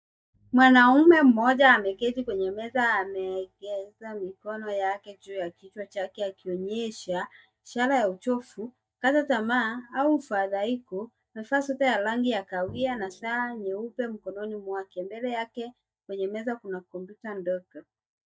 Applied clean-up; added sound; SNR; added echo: neural mask model DeepFilterNet 3.